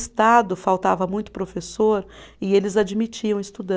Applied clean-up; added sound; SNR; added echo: none; none; none; none.